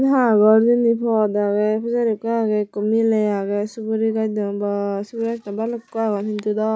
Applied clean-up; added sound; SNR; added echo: none; none; none; none.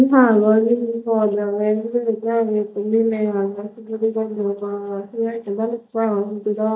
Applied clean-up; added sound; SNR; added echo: neural mask model DeepFilterNet 3.